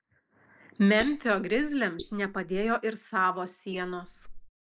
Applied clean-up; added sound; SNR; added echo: neural mask model Resemble Enhance denoiser.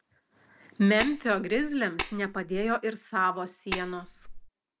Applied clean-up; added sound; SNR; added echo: none; Tap; 8 dB; none.